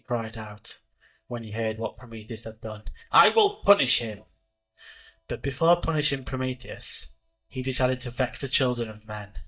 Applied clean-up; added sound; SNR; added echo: neural mask model DeepFilterNet 3.